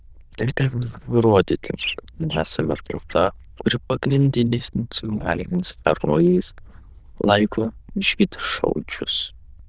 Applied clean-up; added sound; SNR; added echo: neural diffusion model UNIVERSE++.